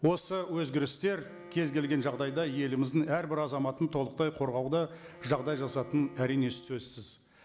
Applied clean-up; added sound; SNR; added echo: none; Bowed string instrument; 19 dB; none.